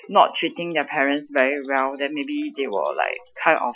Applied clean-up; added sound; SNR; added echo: classical method Wiener filter.